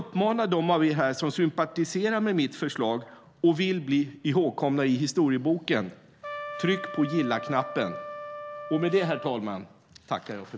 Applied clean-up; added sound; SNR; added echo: none; Trumpet; 11 dB; none.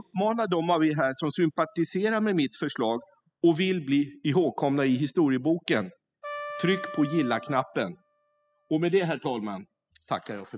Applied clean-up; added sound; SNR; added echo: classical method spectral subtraction.